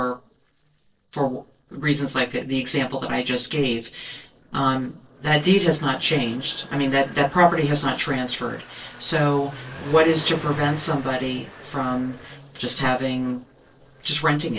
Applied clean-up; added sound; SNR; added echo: neural separator model SepFormer DNS4.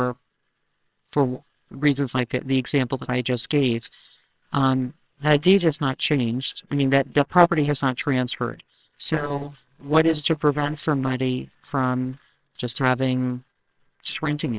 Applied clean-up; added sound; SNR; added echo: neural separator model SepFormer WHAMR!.